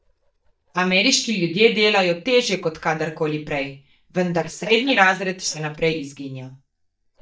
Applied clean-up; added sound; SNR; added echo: neural mask model DeepFilterNet 3.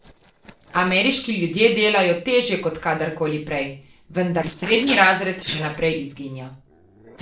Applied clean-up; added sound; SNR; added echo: neural separator model SepFormer DNS4.